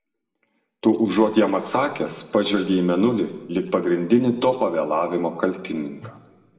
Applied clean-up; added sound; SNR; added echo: none; none; none; reverberation time 1.2 s.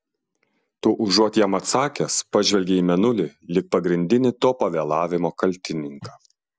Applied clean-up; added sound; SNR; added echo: none; none; none; none.